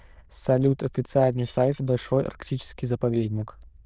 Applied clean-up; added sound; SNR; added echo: neural diffusion model UNIVERSE++.